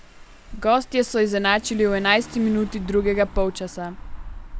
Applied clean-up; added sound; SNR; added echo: none; Engine / Car; 14 dB; none.